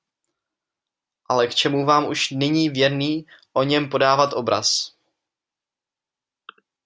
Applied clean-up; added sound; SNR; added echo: none; none; none; none.